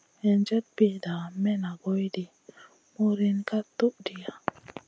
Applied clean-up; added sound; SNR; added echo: none; none; none; none.